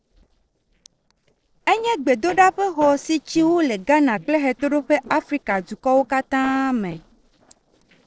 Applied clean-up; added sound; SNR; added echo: neural separator model SepFormer DNS4.